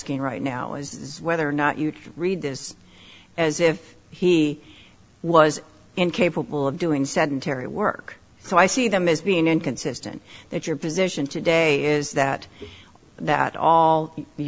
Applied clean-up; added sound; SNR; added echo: none; none; none; none.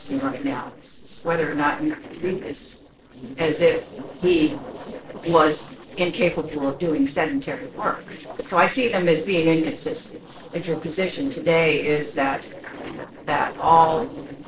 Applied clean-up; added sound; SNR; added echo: neural separator model SepFormer DNS4.